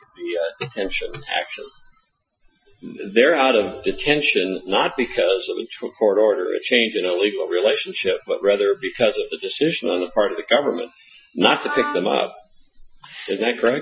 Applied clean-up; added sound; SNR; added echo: classical method Wiener filter.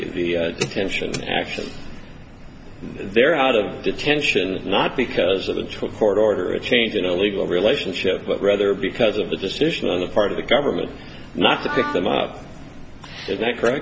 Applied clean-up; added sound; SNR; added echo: none; Wind instrument, woodwind instrument; 10 dB; none.